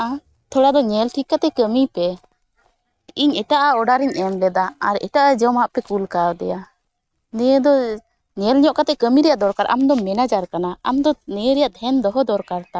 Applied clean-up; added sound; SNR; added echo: neural mask model RNNoise.